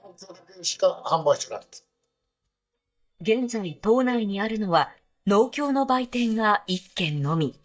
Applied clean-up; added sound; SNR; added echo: neural mask model DeepFilterNet 3.